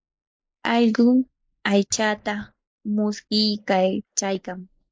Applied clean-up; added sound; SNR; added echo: neural mask model Resemble Enhance denoiser.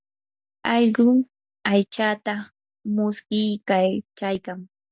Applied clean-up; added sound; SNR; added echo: none; none; none; none.